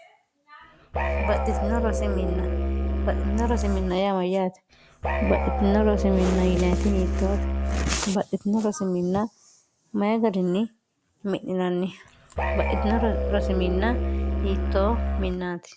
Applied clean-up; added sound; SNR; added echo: none; Musical instrument; -1 dB; none.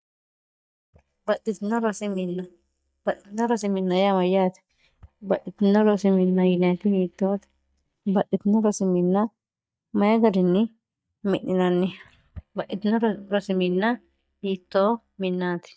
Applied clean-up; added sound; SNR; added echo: neural mask model DeepFilterNet 3.